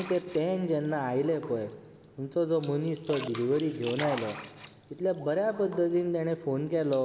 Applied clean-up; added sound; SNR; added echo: none; Splash, splatter; 16 dB; none.